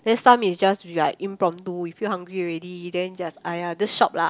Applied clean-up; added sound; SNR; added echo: none; none; none; none.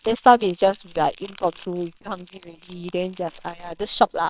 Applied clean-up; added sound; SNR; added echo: neural separator model SepFormer WHAMR!.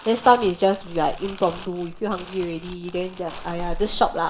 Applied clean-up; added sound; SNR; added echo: none; Crumpling, crinkling; 11 dB; reverberation time 0.5 s.